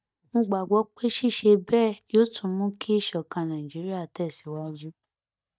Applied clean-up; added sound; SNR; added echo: neural mask model DeepFilterNet 3.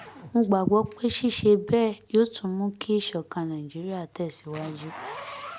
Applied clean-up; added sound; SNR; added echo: none; Zipper (clothing); 19 dB; none.